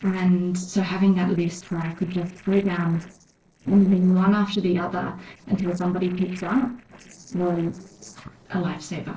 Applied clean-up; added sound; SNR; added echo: neural separator model SepFormer DNS4.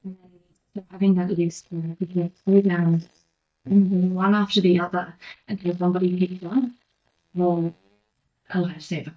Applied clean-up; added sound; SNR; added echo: neural mask model DeepFilterNet 3.